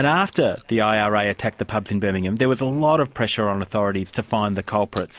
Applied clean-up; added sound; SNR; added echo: none; none; none; none.